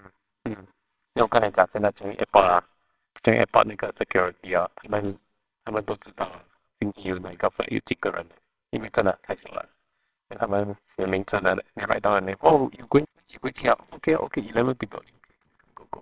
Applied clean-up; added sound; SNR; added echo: neural separator model SepFormer WHAMR!.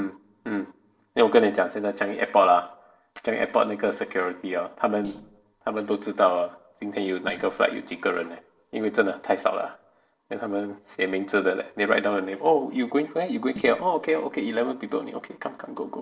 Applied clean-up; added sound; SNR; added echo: neural separator model SepFormer DNS4.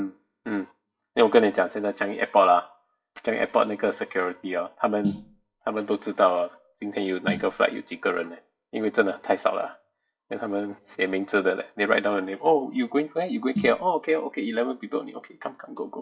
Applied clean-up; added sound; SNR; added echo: classical method WPE with log-MMSE.